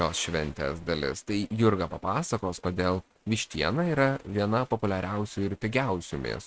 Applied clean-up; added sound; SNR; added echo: neural mask model RNNoise.